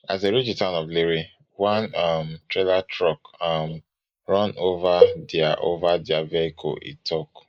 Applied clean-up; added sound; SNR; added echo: neural mask model Resemble Enhance denoiser.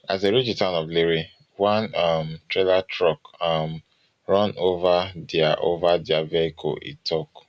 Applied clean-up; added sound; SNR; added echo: none; none; none; none.